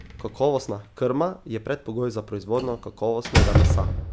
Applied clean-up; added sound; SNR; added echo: none; Slam; -2 dB; none.